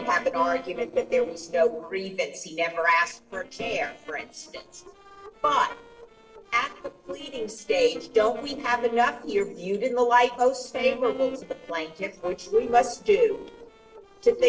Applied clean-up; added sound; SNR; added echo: neural separator model SepFormer DNS4.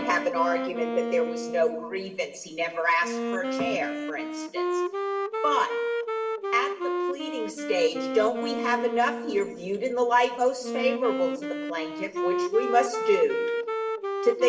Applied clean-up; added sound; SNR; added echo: none; Wind instrument, woodwind instrument; 3 dB; reverberation time 0.8 s.